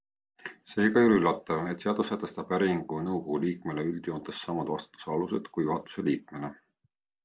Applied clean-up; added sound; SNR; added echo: none; none; none; none.